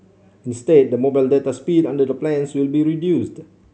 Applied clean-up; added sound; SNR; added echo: none; none; none; none.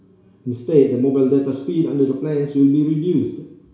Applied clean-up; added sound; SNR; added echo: none; none; none; reverberation time 0.7 s.